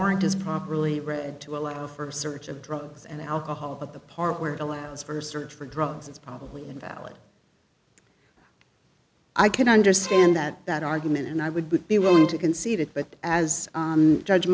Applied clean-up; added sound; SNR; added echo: none; Bowed string instrument; 9 dB; none.